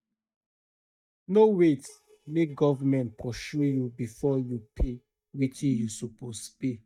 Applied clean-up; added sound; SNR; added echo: neural mask model DeepFilterNet 3.